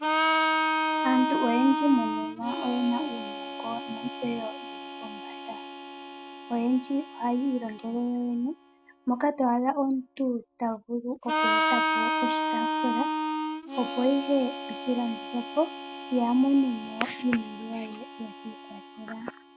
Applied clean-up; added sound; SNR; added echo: none; Harmonica; 2 dB; none.